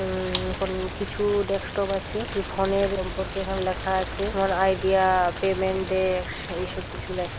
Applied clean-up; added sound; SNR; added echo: none; Rain + Gunshot, gunfire; 7 dB; none.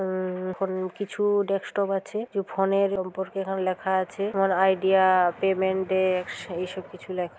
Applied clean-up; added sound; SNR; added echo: none; none; none; none.